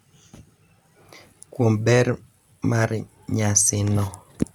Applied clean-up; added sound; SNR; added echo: none; none; none; none.